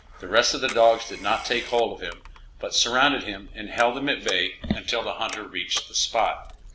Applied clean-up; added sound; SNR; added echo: none; Telephone; 17 dB; none.